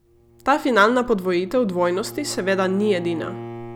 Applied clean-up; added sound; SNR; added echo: none; Bowed string instrument; 16 dB; none.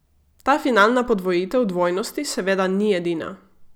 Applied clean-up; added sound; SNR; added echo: none; none; none; none.